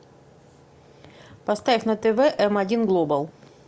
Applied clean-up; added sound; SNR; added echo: none; none; none; none.